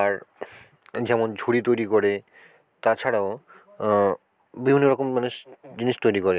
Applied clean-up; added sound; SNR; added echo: none; none; none; none.